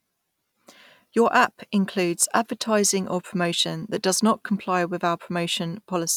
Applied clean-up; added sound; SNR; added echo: none; none; none; none.